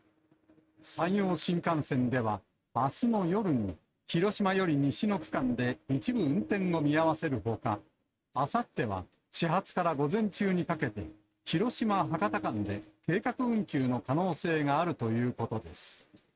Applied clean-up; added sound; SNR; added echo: neural mask model RNNoise.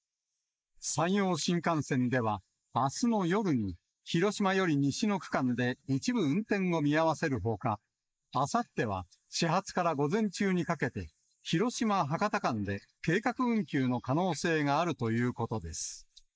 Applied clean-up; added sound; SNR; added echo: neural mask model Resemble Enhance denoiser.